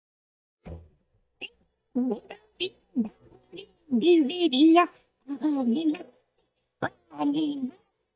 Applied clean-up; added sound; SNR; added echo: neural mask model DeepFilterNet 3.